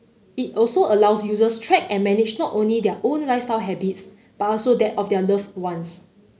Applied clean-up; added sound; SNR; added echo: none; none; none; none.